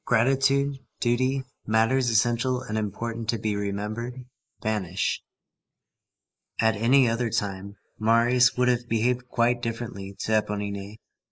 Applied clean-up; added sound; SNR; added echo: neural mask model Resemble Enhance denoiser.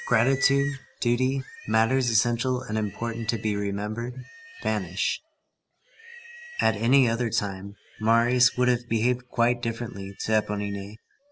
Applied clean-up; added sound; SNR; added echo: none; Livestock, farm animals, working animals; 19 dB; none.